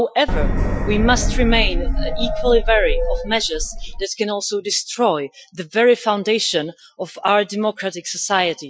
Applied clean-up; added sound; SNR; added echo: classical method Wiener filter.